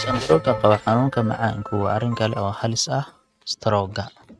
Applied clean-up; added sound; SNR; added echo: neural mask model RNNoise.